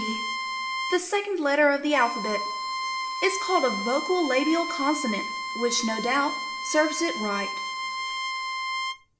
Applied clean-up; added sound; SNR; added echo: none; Bowed string instrument; 4 dB; reverberation time 0.7 s.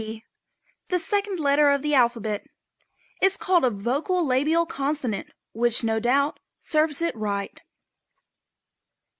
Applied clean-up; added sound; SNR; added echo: none; none; none; none.